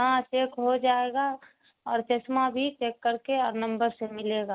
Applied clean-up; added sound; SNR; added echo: none; none; none; none.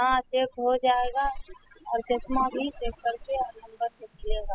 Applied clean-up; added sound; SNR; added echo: classical method spectral subtraction.